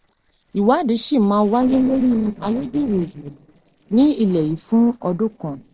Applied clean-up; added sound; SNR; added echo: neural separator model SepFormer DNS4.